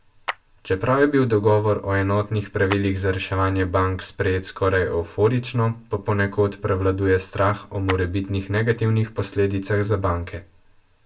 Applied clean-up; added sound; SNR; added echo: none; Clapping; 16 dB; reverberation time 0.2 s.